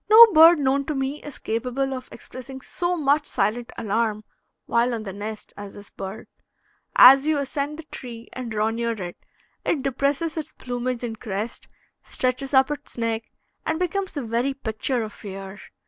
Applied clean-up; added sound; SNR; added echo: none; none; none; none.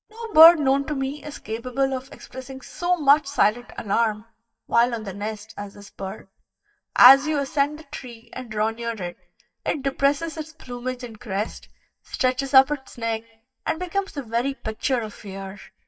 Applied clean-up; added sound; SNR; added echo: neural mask model DeepFilterNet 3.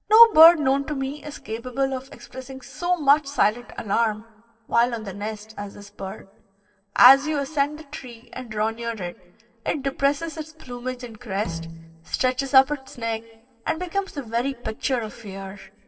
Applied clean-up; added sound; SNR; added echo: neural separator model SepFormer DNS4.